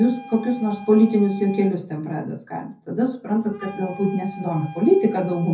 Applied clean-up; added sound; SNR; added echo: none; Wind instrument, woodwind instrument; 19 dB; reverberation time 0.3 s.